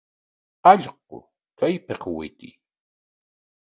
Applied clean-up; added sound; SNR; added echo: none; none; none; none.